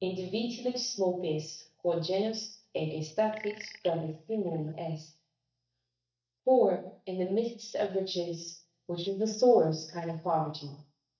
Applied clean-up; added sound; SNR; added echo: neural mask model DeepFilterNet 3.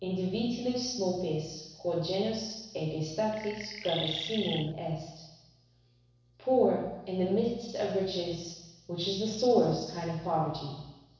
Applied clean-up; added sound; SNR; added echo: neural separator model SepFormer DNS4.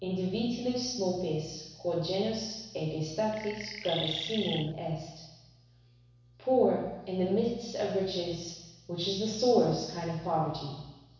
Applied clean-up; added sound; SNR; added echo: none; Chirp, tweet; 6 dB; reverberation time 1.1 s.